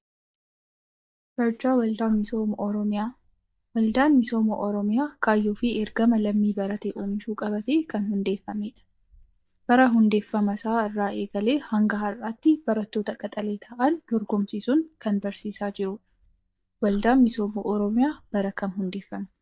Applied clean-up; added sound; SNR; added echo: neural mask model DeepFilterNet 3.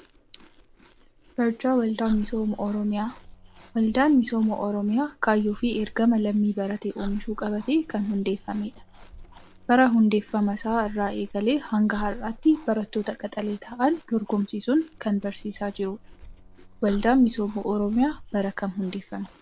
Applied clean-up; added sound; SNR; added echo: none; Boat, Water vehicle + Chewing, mastication; 17 dB; none.